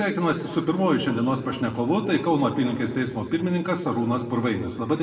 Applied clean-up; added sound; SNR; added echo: none; none; none; reverberation time 1.6 s.